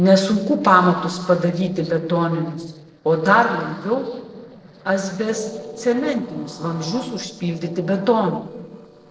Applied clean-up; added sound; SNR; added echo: neural separator model SepFormer DNS4.